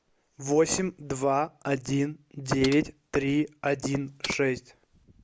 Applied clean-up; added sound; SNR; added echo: none; Computer keyboard; 15 dB; none.